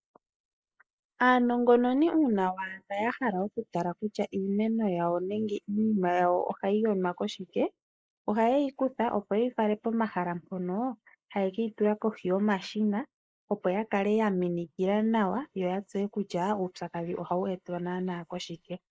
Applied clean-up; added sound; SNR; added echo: neural mask model Resemble Enhance denoiser.